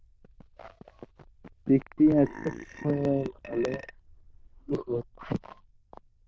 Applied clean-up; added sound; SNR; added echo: neural diffusion model UNIVERSE++.